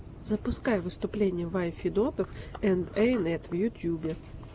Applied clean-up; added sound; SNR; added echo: none; Thunder / Rain; 19 dB; none.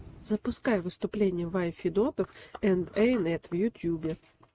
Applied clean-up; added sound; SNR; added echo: neural mask model RNNoise.